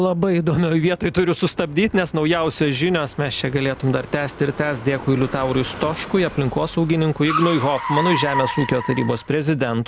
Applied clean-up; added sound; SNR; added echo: none; Car; 11 dB; none.